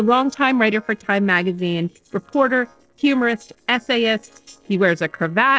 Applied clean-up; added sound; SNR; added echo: neural separator model SepFormer DNS4.